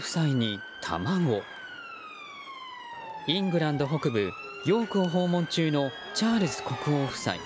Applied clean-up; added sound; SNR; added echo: none; Motor vehicle (road) / Siren; 14 dB; none.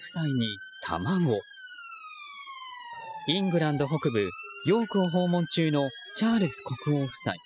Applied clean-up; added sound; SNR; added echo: classical method spectral subtraction.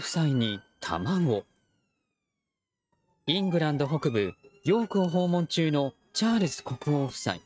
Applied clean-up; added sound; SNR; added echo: neural mask model RNNoise.